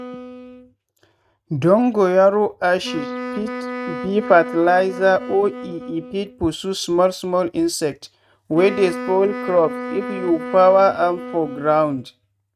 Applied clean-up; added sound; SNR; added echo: neural mask model RNNoise.